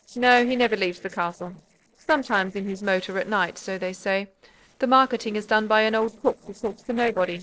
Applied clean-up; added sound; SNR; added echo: neural separator model SepFormer DNS4.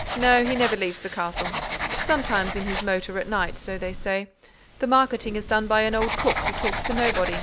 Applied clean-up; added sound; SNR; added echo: none; Writing; 5 dB; none.